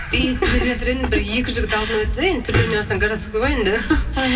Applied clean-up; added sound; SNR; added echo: none; none; none; reverberation time 2.6 s.